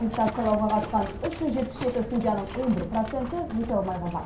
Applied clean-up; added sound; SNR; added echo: none; Livestock, farm animals, working animals; 10 dB; reverberation time 0.5 s.